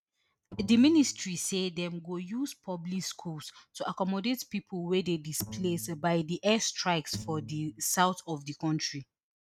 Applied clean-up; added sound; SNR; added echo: neural mask model RNNoise.